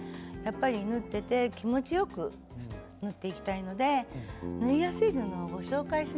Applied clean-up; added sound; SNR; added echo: none; Bass guitar; 11 dB; none.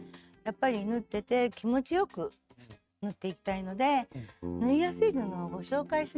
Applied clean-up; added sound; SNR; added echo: neural mask model RNNoise.